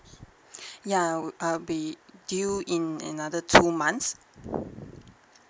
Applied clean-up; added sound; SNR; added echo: none; none; none; none.